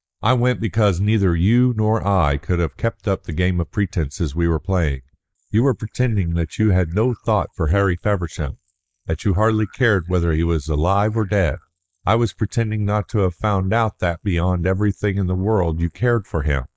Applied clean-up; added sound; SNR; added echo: neural mask model Resemble Enhance denoiser.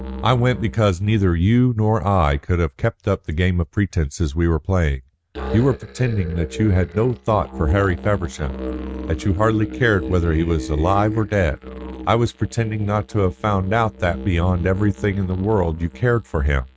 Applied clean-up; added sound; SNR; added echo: neural mask model RNNoise.